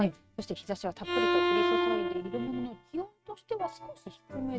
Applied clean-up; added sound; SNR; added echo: neural mask model RNNoise.